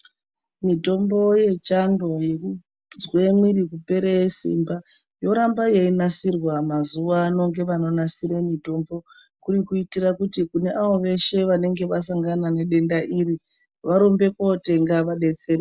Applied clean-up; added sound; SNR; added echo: none; none; none; none.